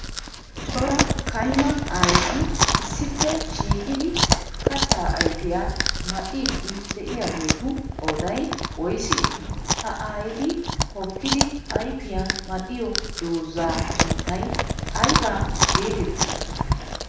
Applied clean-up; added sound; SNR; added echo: none; Chewing, mastication; -3 dB; reverberation time 0.8 s.